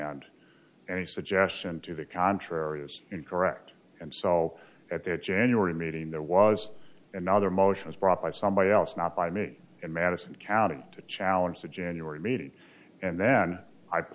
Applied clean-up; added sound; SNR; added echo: none; none; none; none.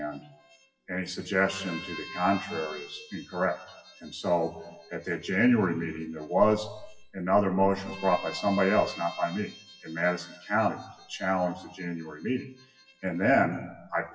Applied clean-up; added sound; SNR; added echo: classical method WPE with log-MMSE.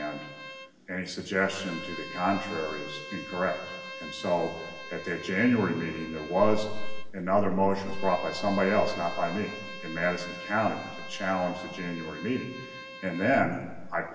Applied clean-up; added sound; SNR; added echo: none; Bowed string instrument; 13 dB; reverberation time 1.1 s.